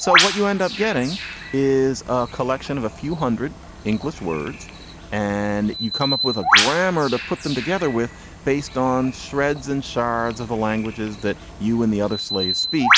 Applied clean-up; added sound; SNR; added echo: none; Bird; 3 dB; none.